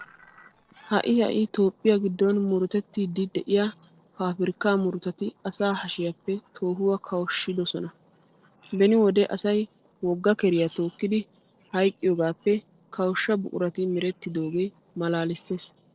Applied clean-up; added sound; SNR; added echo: neural separator model SepFormer DNS4.